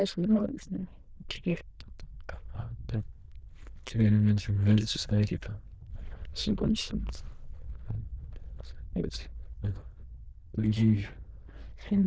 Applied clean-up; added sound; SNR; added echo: neural diffusion model UNIVERSE++.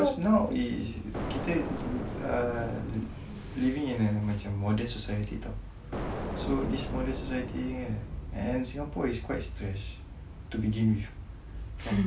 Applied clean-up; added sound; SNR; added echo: none; Explosion; 7 dB; none.